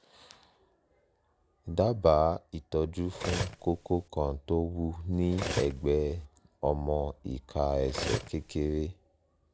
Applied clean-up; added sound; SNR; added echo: none; Cutlery, silverware; 7 dB; none.